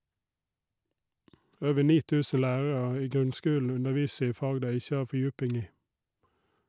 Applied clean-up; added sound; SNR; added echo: none; none; none; none.